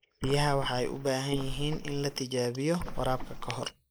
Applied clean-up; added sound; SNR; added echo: neural mask model Resemble Enhance denoiser.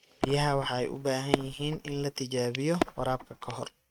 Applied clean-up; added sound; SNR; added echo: neural mask model RNNoise.